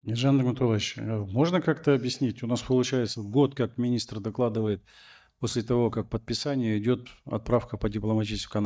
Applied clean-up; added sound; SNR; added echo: neural mask model DeepFilterNet 3.